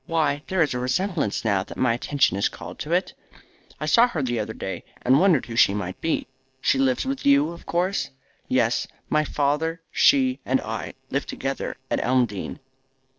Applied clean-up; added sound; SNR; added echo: neural separator model SepFormer DNS4.